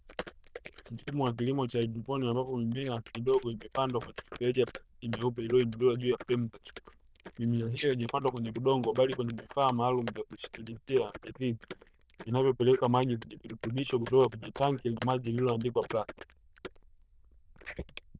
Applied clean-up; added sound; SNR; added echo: neural diffusion model UNIVERSE++.